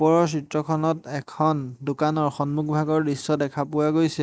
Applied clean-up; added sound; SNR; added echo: none; none; none; none.